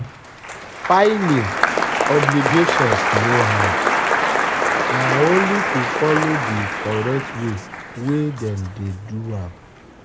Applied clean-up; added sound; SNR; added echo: none; Applause; 0 dB; none.